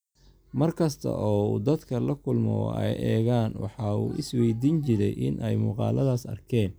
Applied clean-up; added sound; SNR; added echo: none; none; none; none.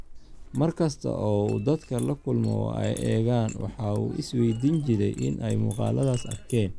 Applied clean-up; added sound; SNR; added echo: none; Chink, clink; 16 dB; none.